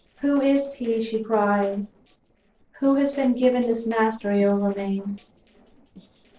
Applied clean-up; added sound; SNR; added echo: neural separator model SepFormer DNS4.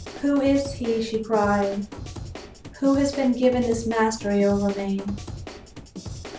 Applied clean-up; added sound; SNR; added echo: none; Drum / Drum kit; 13 dB; none.